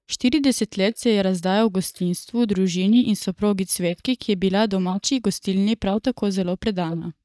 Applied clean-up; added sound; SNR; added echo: neural mask model DeepFilterNet 3.